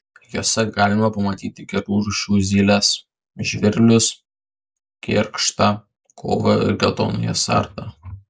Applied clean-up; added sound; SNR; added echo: none; none; none; none.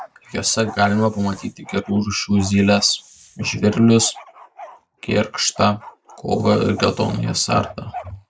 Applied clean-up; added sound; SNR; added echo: none; Hiss + Bark; 20 dB; none.